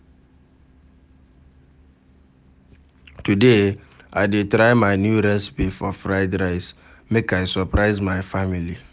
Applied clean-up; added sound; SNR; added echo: none; none; none; none.